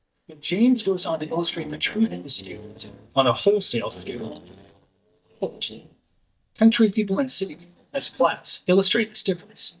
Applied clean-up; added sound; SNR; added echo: neural mask model DeepFilterNet 3.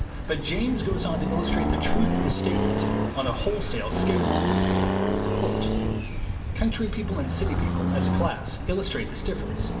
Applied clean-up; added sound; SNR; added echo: none; Accelerating, revving, vroom; -5 dB; reverberation time 1.0 s.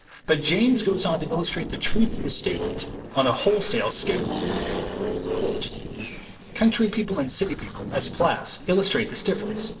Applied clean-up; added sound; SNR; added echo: neural separator model SepFormer DNS4.